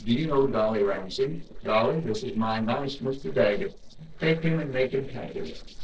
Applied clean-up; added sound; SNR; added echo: neural separator model SepFormer DNS4.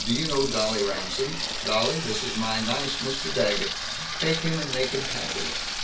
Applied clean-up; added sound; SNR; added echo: none; Sink (filling or washing) / Water tap, faucet; 3 dB; reverberation time 0.2 s.